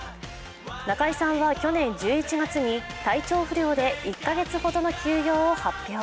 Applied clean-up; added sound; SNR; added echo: none; none; none; none.